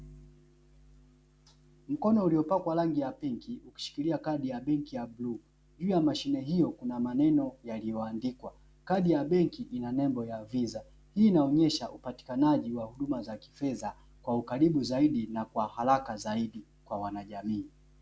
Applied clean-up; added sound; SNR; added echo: none; none; none; none.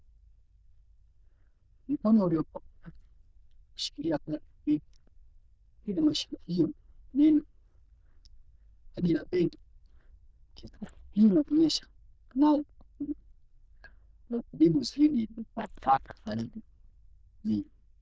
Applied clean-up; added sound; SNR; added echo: neural diffusion model UNIVERSE++.